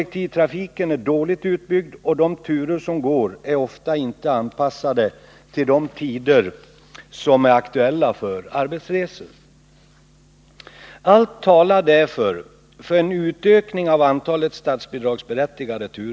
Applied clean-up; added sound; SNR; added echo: none; none; none; none.